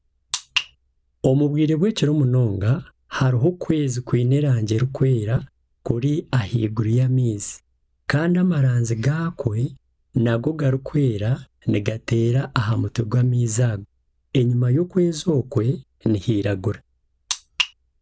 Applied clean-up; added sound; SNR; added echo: none; none; none; none.